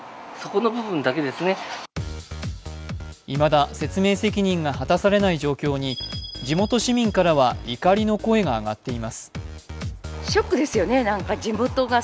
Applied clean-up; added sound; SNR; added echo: none; none; none; none.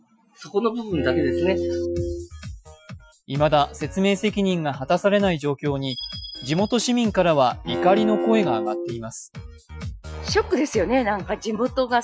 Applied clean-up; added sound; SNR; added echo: classical method Wiener filter.